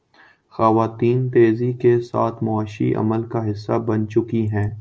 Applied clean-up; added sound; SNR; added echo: none; none; none; none.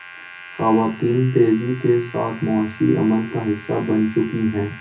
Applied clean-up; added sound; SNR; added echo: none; Domestic sounds, home sounds; 19 dB; reverberation time 0.3 s.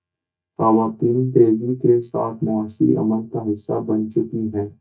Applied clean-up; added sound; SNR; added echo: neural mask model DeepFilterNet 3.